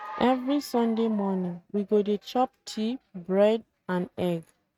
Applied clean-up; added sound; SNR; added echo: neural mask model RNNoise.